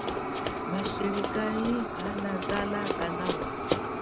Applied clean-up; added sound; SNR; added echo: none; Run + Fire; -2 dB; none.